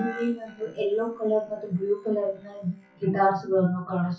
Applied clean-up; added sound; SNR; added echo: classical method WPE with log-MMSE.